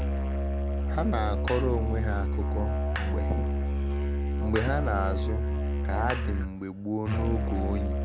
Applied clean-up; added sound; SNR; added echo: none; Musical instrument; -5 dB; none.